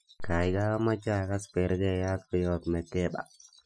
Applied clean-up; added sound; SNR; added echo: classical method Wiener filter.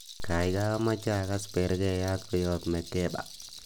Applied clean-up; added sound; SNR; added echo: none; Rattle; 17 dB; none.